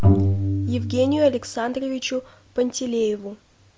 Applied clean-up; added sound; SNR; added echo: none; Bowed string instrument; 0 dB; none.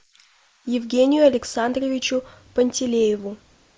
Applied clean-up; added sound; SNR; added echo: neural mask model Resemble Enhance denoiser.